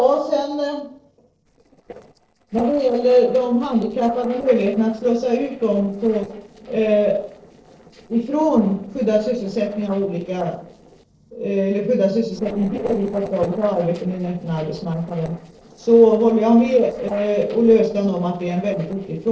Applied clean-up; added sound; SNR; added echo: neural separator model SepFormer DNS4.